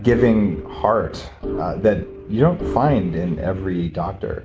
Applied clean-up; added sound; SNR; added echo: none; Organ; 10 dB; none.